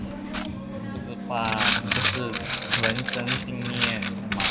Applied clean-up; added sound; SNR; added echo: none; Coin (dropping); -4 dB; none.